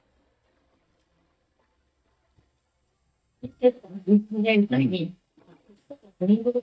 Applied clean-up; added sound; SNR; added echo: neural mask model DeepFilterNet 3.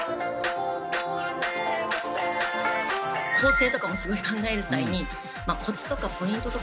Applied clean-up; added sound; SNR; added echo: none; none; none; none.